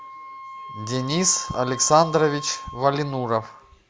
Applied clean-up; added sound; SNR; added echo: none; Wind instrument, woodwind instrument; 13 dB; none.